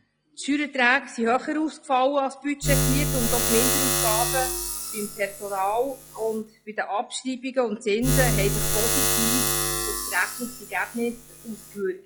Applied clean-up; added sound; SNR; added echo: classical method log-MMSE.